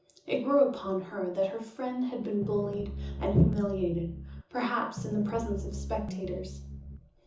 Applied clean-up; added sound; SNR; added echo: none; Piano; 7 dB; reverberation time 0.6 s.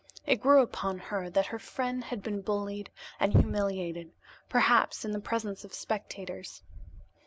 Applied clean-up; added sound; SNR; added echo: none; none; none; none.